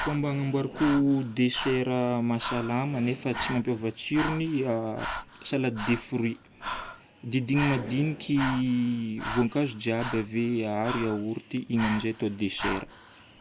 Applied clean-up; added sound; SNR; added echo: none; Breathing; 10 dB; none.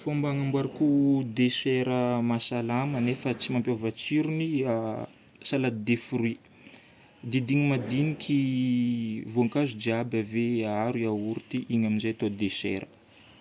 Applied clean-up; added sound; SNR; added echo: none; none; none; none.